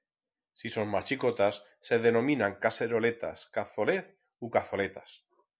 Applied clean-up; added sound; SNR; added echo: none; none; none; none.